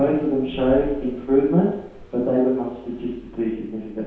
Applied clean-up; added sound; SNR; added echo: none; Car passing by; 18 dB; reverberation time 0.8 s.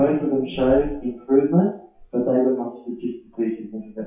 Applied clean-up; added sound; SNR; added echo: classical method WPE with log-MMSE.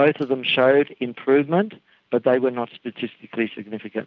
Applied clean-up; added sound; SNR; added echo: none; none; none; none.